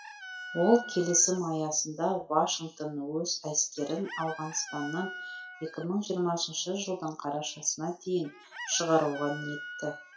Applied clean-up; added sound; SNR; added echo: classical method WPE with log-MMSE.